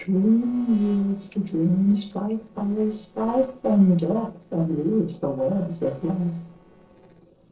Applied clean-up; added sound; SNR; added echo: neural separator model SepFormer DNS4.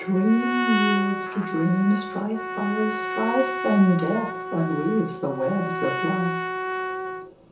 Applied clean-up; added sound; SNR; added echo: none; Trumpet; 5 dB; reverberation time 0.7 s.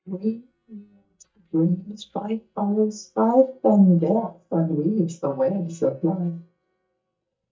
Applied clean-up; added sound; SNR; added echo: neural mask model DeepFilterNet 3.